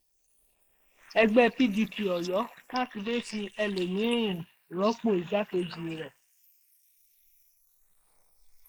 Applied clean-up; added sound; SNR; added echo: neural mask model Resemble Enhance denoiser.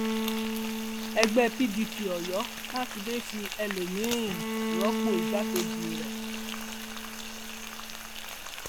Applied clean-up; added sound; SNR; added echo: none; Frying (food) + Bowed string instrument; 0 dB; none.